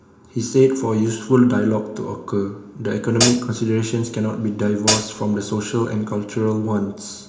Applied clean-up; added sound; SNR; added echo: none; Hi-hat; 0 dB; reverberation time 0.8 s.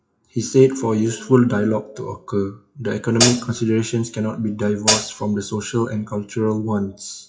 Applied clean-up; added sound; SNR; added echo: classical method WPE with log-MMSE.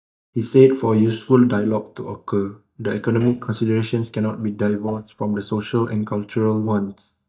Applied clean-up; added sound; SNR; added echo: neural mask model DeepFilterNet 3.